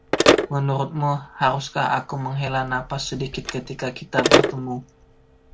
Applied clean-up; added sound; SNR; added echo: none; Telephone; -1 dB; none.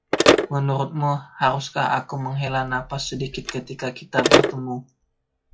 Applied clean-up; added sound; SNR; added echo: classical method log-MMSE.